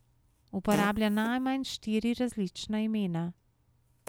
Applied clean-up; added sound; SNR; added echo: none; Fart; 13 dB; none.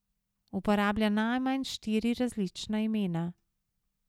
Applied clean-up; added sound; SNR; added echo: none; none; none; none.